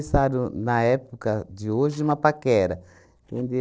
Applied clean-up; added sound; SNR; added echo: neural separator model SepFormer DNS4.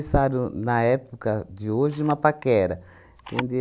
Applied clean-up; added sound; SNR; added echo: none; Camera; 19 dB; none.